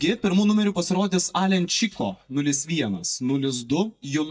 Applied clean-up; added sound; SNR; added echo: neural mask model DeepFilterNet 3.